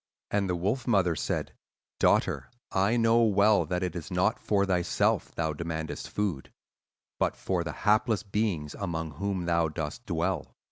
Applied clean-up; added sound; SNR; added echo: none; none; none; none.